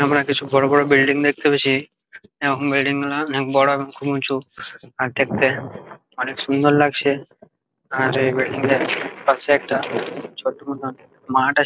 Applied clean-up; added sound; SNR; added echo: none; none; none; none.